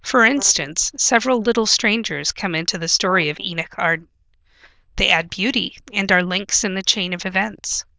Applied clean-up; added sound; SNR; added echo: neural diffusion model UNIVERSE++.